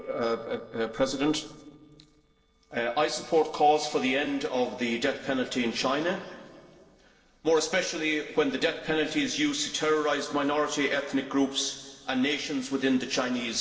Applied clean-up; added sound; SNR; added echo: neural separator model SepFormer DNS4.